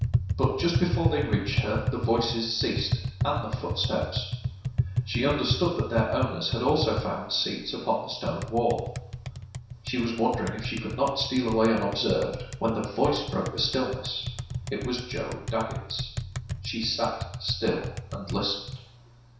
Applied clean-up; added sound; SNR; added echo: none; Tap; 4 dB; reverberation time 0.7 s.